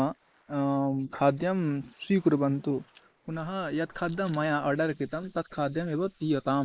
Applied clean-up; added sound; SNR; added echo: neural mask model Resemble Enhance denoiser.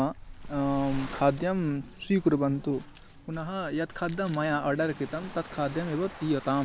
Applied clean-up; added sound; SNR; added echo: none; Waves, surf; 14 dB; none.